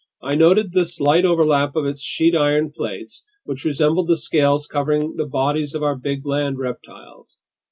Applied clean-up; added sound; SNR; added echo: none; none; none; none.